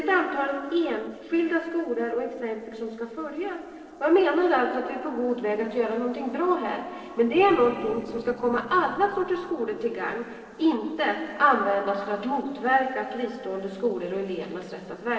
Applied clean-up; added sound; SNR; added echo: neural separator model SepFormer DNS4.